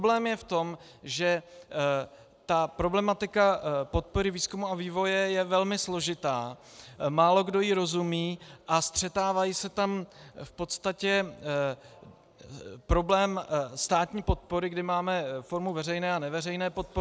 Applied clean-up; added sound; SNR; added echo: none; none; none; none.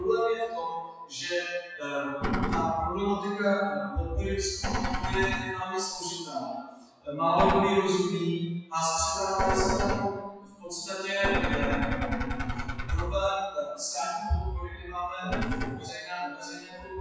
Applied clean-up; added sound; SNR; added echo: classical method WPE with log-MMSE.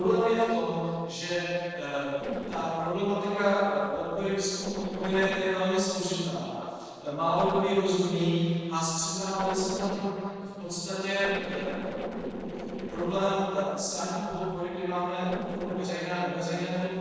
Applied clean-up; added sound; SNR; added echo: neural separator model SepFormer DNS4.